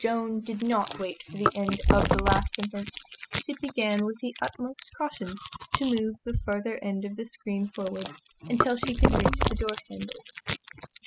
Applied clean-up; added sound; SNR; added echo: classical method spectral subtraction.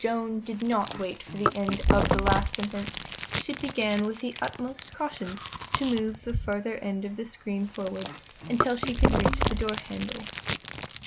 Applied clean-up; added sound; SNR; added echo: none; Chewing, mastication; 0 dB; none.